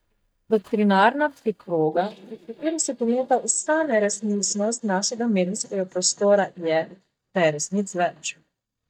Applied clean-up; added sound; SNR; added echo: neural mask model DeepFilterNet 3.